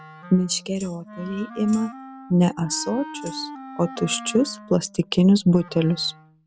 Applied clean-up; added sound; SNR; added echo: none; Tambourine + Wind instrument, woodwind instrument; 16 dB; none.